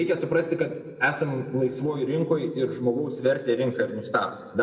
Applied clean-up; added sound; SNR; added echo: none; none; none; reverberation time 1.3 s.